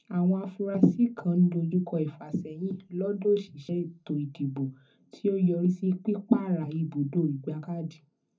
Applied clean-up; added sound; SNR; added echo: none; none; none; reverberation time 0.3 s.